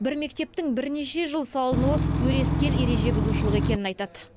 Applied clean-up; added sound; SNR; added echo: none; Engine / Truck / Car; -4 dB; none.